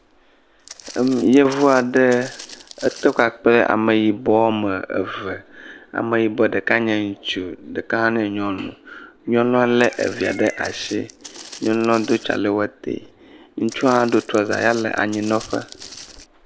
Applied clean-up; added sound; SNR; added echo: none; Walk, footsteps; 19 dB; none.